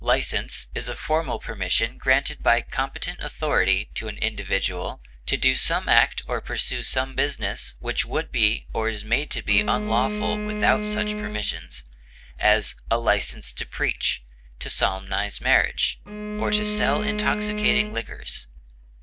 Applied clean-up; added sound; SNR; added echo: none; Bowed string instrument; 6 dB; none.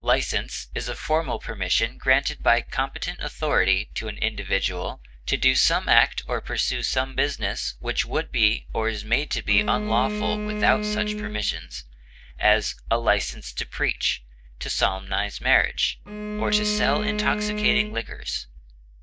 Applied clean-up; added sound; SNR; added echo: neural mask model DeepFilterNet 3.